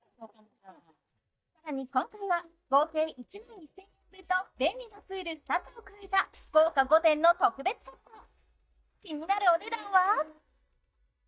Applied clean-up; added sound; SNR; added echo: neural mask model DeepFilterNet 3.